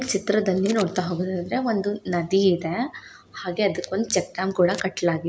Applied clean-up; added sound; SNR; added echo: none; none; none; none.